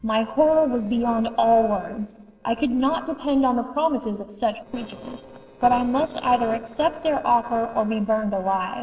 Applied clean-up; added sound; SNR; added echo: neural separator model SepFormer DNS4.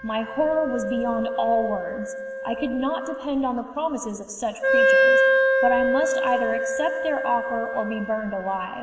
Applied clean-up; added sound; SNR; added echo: none; Wind instrument, woodwind instrument; -2 dB; reverberation time 2.0 s.